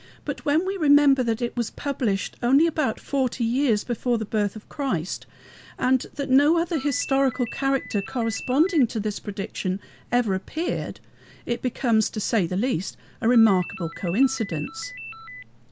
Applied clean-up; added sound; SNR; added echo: none; Ringtone; 15 dB; none.